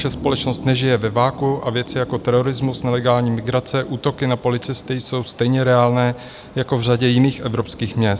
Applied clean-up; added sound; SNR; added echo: none; Thunder / Rain; 17 dB; none.